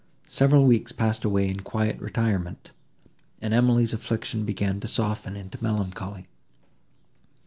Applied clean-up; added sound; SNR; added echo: none; none; none; none.